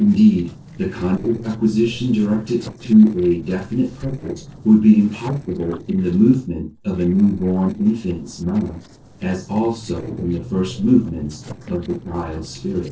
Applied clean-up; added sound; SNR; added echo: neural separator model SepFormer DNS4.